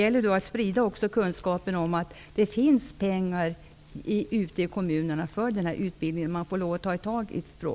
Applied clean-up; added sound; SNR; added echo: none; none; none; none.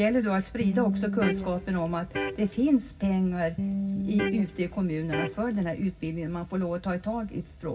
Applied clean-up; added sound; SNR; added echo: none; Electric guitar; 3 dB; reverberation time 0.4 s.